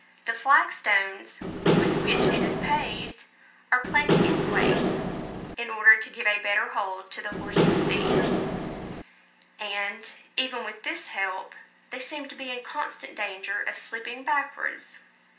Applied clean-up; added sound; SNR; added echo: none; Engine / Mechanisms; -5 dB; reverberation time 0.4 s.